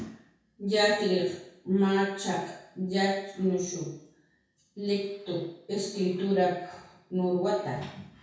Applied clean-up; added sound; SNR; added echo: none; none; none; reverberation time 0.6 s.